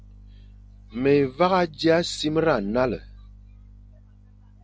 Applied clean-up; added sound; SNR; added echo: none; none; none; none.